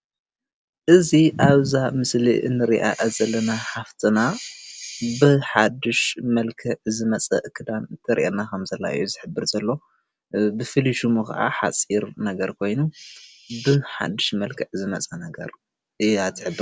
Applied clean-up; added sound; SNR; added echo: none; none; none; none.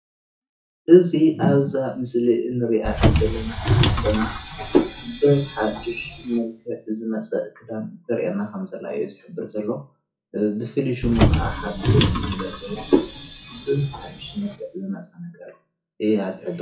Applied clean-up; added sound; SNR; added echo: classical method WPE with log-MMSE.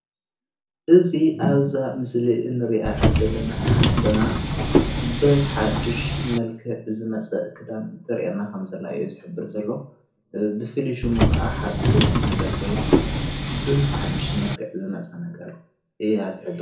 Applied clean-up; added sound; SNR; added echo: none; Subway, metro, underground; -3 dB; reverberation time 0.5 s.